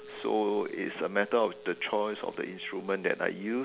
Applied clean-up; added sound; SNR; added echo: none; Wind instrument, woodwind instrument; 19 dB; none.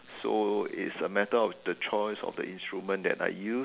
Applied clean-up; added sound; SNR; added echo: none; none; none; none.